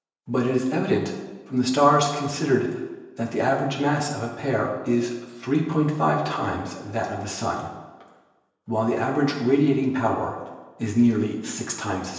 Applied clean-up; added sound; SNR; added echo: none; none; none; reverberation time 1.0 s.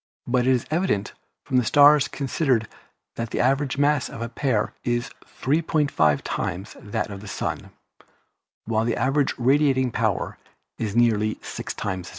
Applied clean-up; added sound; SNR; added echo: none; none; none; none.